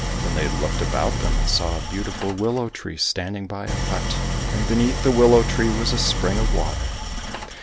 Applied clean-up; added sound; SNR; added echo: none; Idling; 0 dB; none.